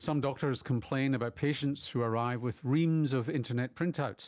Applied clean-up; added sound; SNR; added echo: none; none; none; none.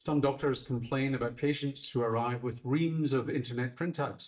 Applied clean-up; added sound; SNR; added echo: neural mask model DeepFilterNet 3.